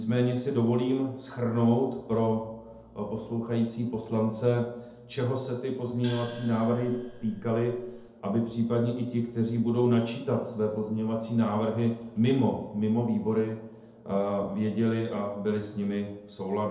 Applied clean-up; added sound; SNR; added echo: none; Gong; 19 dB; reverberation time 2.0 s.